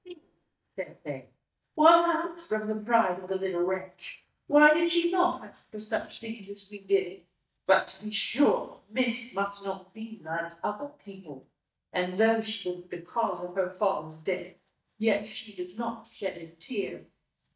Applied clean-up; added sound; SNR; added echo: neural mask model DeepFilterNet 3.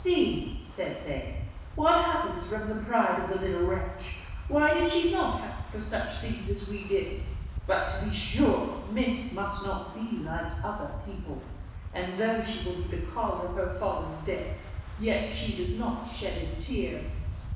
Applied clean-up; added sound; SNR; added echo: none; Wind; 7 dB; reverberation time 1.1 s.